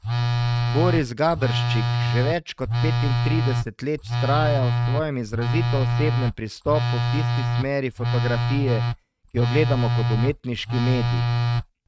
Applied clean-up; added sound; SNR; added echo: neural mask model RNNoise.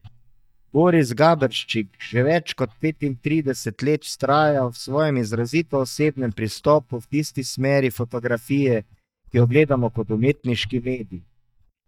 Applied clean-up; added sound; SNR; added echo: neural mask model DeepFilterNet 3.